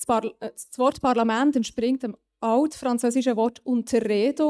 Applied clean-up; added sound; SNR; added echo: neural mask model DeepFilterNet 3.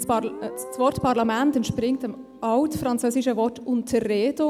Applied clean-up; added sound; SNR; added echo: none; Guitar; 18 dB; none.